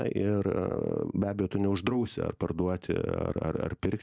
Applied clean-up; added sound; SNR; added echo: none; none; none; none.